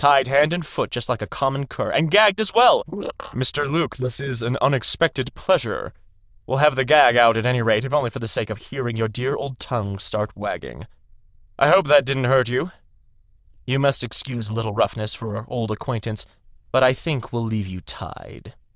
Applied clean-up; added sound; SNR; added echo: neural diffusion model UNIVERSE++.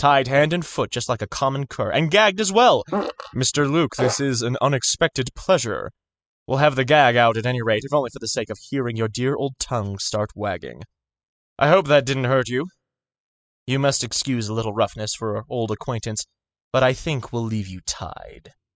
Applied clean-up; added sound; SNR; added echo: classical method spectral subtraction.